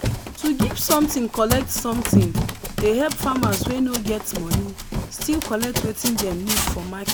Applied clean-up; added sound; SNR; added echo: none; Run; 1 dB; none.